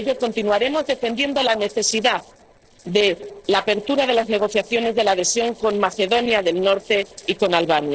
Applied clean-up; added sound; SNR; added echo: neural separator model SepFormer DNS4.